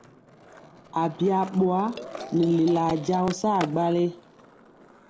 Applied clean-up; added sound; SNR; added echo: none; Marimba, xylophone + Skateboard; 16 dB; none.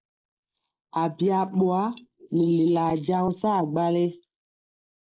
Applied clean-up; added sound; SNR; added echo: neural mask model Resemble Enhance denoiser.